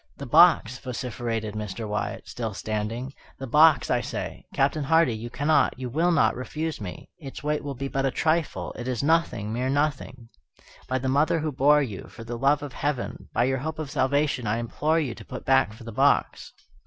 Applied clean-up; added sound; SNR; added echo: none; none; none; none.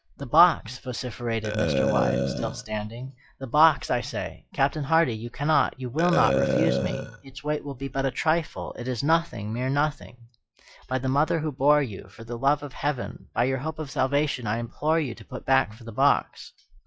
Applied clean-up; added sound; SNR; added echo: classical method log-MMSE.